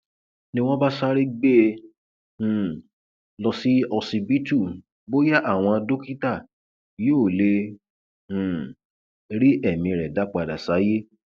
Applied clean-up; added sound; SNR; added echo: none; none; none; none.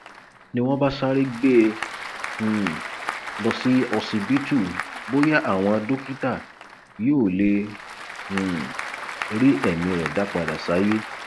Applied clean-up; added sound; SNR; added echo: none; Applause / Crowd; 10 dB; none.